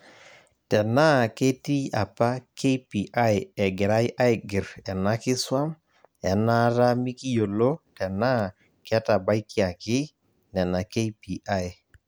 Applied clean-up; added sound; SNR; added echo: none; none; none; none.